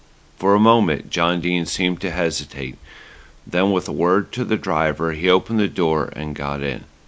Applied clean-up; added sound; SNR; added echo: none; none; none; none.